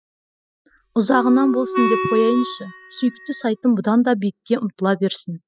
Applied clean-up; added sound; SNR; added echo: classical method spectral subtraction.